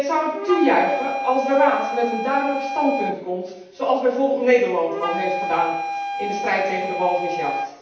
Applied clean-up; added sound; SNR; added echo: none; Wind instrument, woodwind instrument; 6 dB; reverberation time 0.9 s.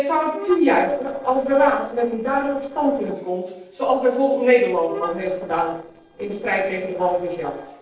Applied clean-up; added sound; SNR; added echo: neural separator model SepFormer DNS4.